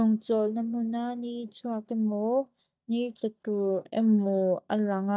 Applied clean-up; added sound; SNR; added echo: neural mask model DeepFilterNet 3.